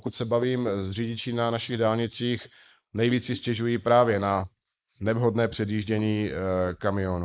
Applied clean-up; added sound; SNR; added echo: neural mask model Resemble Enhance denoiser.